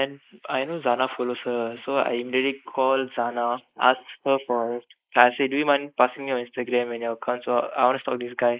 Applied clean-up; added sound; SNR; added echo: neural mask model Resemble Enhance denoiser.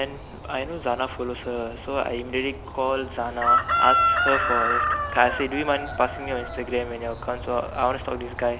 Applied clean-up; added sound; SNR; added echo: none; Chicken, rooster; 0 dB; none.